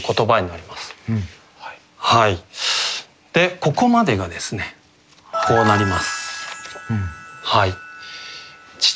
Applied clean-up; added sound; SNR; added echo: none; none; none; none.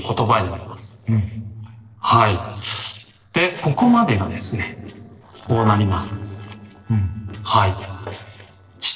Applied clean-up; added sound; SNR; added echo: neural separator model SepFormer DNS4.